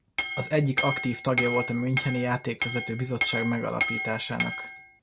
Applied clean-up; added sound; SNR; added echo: none; Chink, clink; 0 dB; none.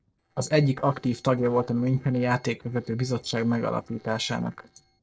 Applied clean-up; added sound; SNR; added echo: neural separator model SepFormer DNS4.